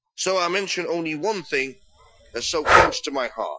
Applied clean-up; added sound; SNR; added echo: classical method Wiener filter.